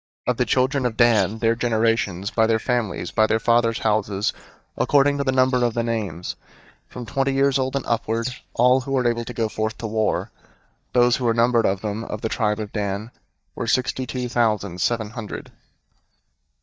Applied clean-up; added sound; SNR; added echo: neural mask model DeepFilterNet 3.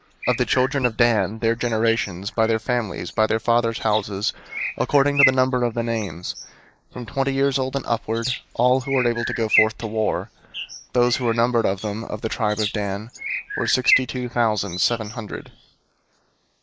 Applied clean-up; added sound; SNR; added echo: neural mask model Resemble Enhance denoiser.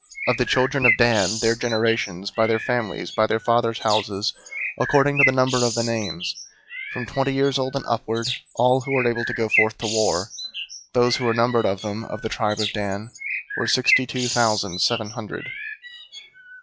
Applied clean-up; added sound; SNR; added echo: classical method log-MMSE.